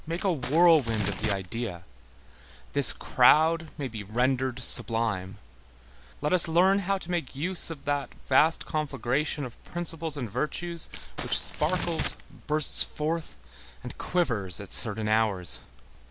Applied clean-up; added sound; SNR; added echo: none; Crumpling, crinkling; 8 dB; none.